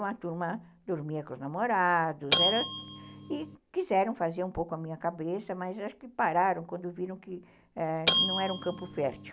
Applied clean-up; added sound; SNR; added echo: none; Bell; -1 dB; none.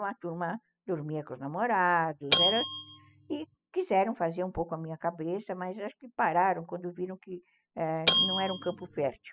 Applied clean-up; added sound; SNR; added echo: classical method spectral subtraction.